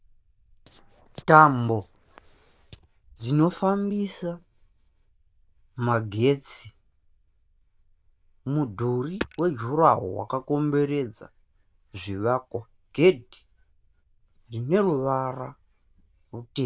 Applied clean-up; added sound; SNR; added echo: neural diffusion model UNIVERSE++.